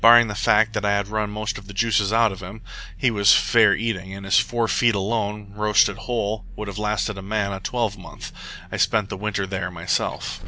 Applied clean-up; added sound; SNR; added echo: none; Vehicle; 16 dB; none.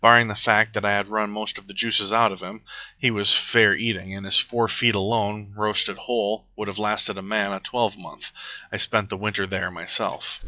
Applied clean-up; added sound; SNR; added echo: classical method log-MMSE.